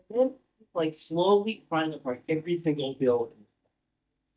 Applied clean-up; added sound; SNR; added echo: neural mask model DeepFilterNet 3.